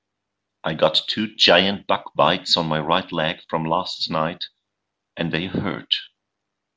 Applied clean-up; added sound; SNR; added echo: none; none; none; none.